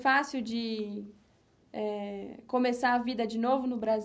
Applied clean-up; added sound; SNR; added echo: none; none; none; none.